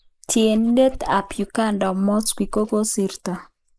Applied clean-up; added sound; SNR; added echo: neural mask model Resemble Enhance denoiser.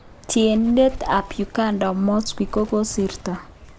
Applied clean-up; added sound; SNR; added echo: none; Bird; 15 dB; none.